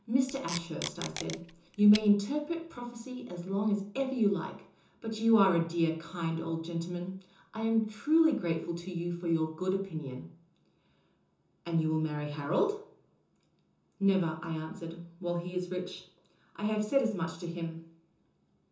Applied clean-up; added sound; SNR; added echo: none; Packing tape, duct tape; 11 dB; reverberation time 0.6 s.